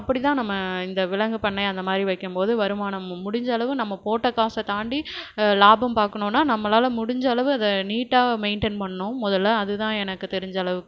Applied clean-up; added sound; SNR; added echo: none; none; none; none.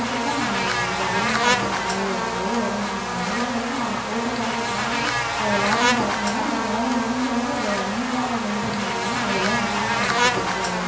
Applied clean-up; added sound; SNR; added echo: none; Buzz; -4 dB; reverberation time 0.9 s.